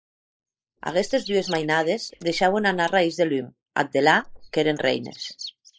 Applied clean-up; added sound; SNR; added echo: neural mask model Resemble Enhance denoiser.